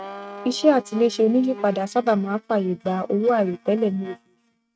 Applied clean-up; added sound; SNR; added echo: neural mask model RNNoise.